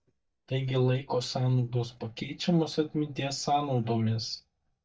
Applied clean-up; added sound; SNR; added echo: neural mask model DeepFilterNet 3.